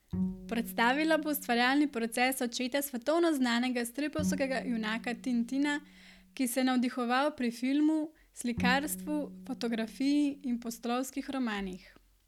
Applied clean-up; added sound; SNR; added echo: none; Bowed string instrument; 10 dB; none.